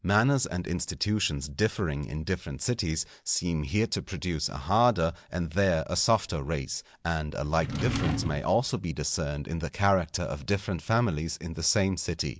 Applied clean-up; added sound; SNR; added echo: none; Drawer open or close; 5 dB; none.